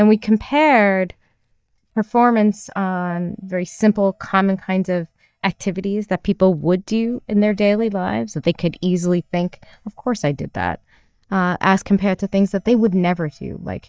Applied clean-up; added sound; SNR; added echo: neural mask model DeepFilterNet 3.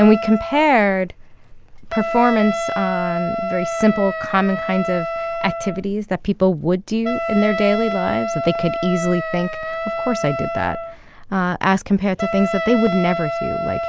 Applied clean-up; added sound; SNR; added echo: none; Wind instrument, woodwind instrument; 6 dB; none.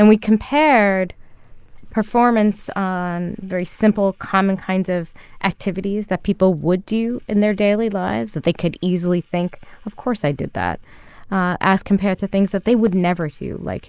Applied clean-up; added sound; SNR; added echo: neural mask model Resemble Enhance denoiser.